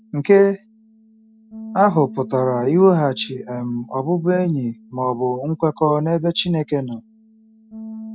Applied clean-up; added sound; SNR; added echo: none; Bass guitar; 19 dB; none.